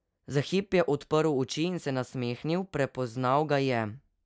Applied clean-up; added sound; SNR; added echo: none; none; none; none.